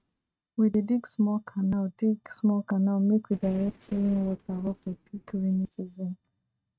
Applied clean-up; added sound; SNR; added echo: neural mask model RNNoise.